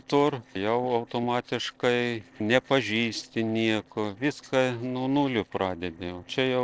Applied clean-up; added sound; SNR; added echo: neural separator model SepFormer DNS4.